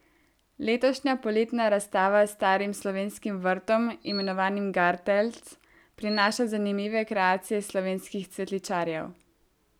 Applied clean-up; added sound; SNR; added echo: none; Chirp, tweet; 16 dB; none.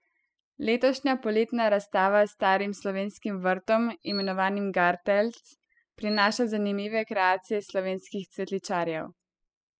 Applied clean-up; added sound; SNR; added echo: classical method spectral subtraction.